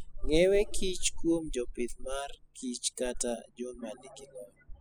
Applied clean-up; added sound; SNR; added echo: classical method spectral subtraction.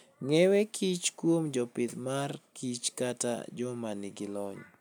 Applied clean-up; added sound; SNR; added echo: none; none; none; none.